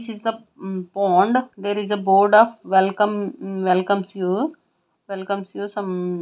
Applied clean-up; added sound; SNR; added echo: none; none; none; none.